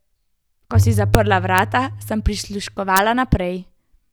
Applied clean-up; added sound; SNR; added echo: none; Bowed string instrument; 2 dB; none.